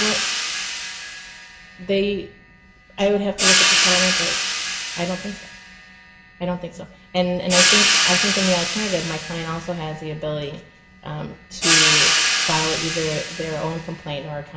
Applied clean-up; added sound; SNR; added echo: none; Cymbal; -4 dB; reverberation time 0.6 s.